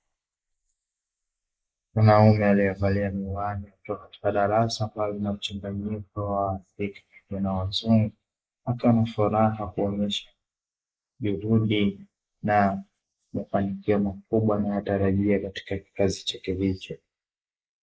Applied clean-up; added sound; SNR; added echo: neural mask model Resemble Enhance denoiser.